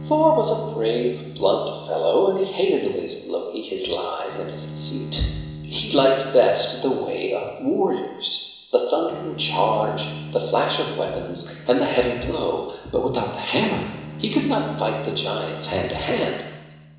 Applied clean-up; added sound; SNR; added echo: none; Bowed string instrument; 15 dB; reverberation time 1.0 s.